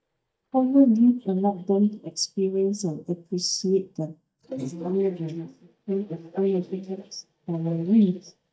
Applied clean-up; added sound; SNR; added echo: neural mask model DeepFilterNet 3.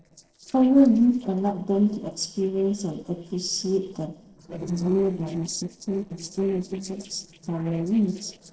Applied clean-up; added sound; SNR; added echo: neural separator model SepFormer DNS4.